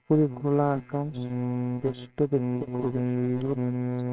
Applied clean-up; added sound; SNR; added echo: neural separator model SepFormer WHAMR!.